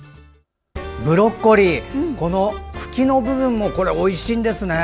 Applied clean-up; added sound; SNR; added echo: none; none; none; none.